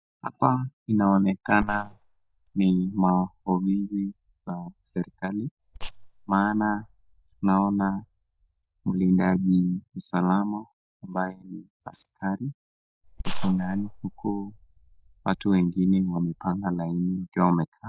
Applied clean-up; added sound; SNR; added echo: neural mask model DeepFilterNet 3.